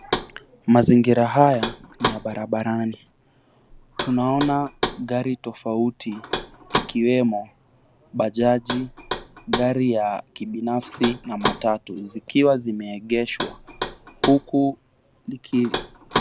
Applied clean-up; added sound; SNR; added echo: none; Knock; 8 dB; none.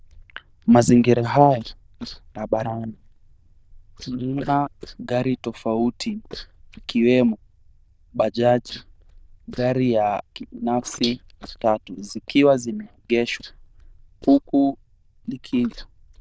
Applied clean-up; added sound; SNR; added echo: neural diffusion model UNIVERSE++.